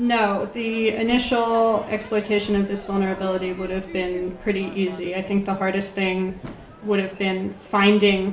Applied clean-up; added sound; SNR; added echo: none; Crowd / Fireworks; 18 dB; reverberation time 0.5 s.